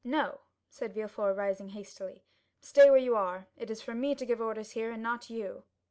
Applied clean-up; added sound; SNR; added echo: none; none; none; none.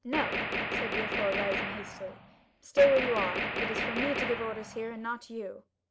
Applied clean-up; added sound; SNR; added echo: none; Gunshot, gunfire; 2 dB; none.